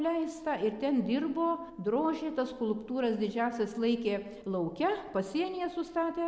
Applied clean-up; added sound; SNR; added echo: none; none; none; none.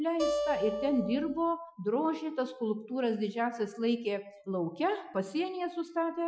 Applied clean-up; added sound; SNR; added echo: classical method Wiener filter.